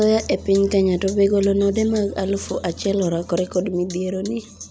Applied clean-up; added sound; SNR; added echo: none; none; none; none.